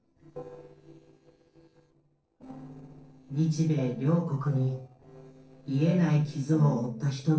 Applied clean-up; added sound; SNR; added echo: neural separator model SepFormer DNS4.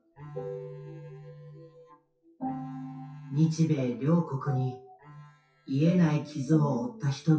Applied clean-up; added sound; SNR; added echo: classical method WPE with log-MMSE.